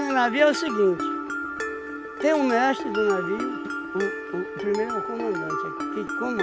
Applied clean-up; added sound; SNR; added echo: none; Mallet percussion; 4 dB; none.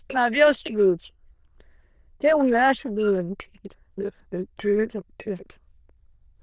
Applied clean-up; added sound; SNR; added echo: neural diffusion model UNIVERSE++.